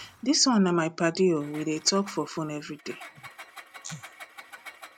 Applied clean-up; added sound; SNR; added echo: none; Engine; 20 dB; none.